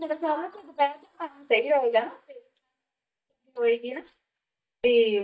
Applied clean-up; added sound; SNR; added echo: neural mask model DeepFilterNet 3.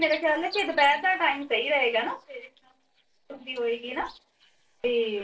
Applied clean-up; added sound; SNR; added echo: neural separator model SepFormer DNS4.